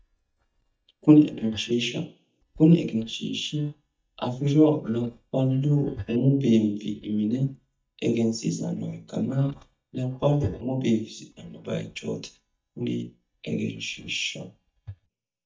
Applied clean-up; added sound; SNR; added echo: neural mask model DeepFilterNet 3.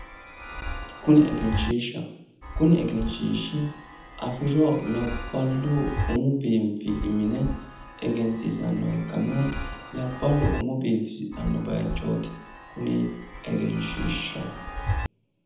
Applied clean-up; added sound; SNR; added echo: none; Chime; 8 dB; reverberation time 0.8 s.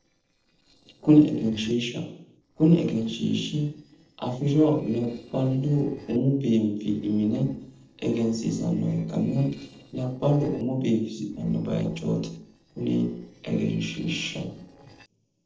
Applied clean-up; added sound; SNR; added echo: neural separator model SepFormer DNS4.